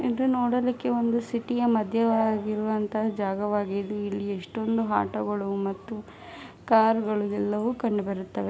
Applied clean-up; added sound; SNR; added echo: none; none; none; none.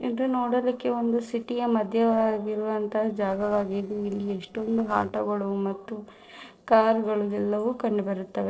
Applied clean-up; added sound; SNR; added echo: neural separator model SepFormer DNS4.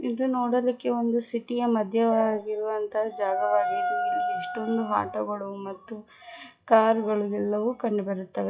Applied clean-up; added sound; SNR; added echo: classical method WPE with log-MMSE.